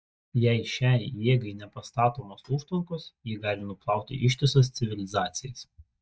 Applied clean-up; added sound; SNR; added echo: neural mask model DeepFilterNet 3.